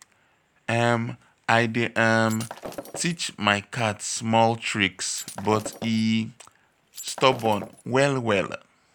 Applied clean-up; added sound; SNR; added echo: none; Shatter; 16 dB; none.